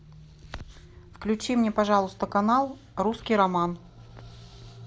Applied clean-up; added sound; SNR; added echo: none; none; none; none.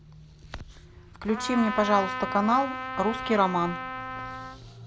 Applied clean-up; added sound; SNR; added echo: none; Trumpet; 6 dB; none.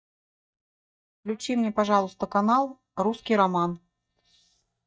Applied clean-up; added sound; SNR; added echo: neural mask model DeepFilterNet 3.